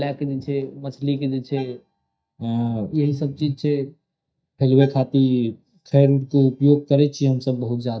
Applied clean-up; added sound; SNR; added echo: neural mask model DeepFilterNet 3.